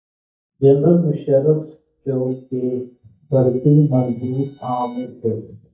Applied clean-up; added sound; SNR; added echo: neural mask model DeepFilterNet 3.